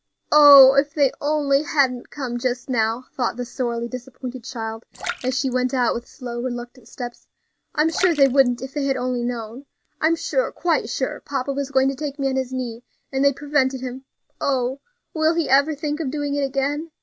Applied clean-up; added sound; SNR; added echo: none; Splash, splatter; 15 dB; none.